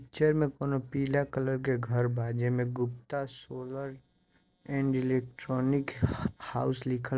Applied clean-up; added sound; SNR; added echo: neural separator model SepFormer DNS4.